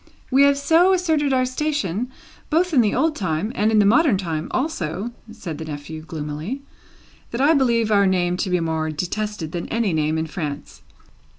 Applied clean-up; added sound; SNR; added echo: none; none; none; none.